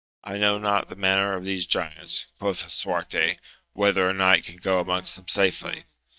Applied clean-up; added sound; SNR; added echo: neural mask model DeepFilterNet 3.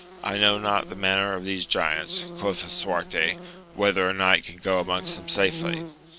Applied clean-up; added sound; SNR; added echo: none; Buzz; 14 dB; none.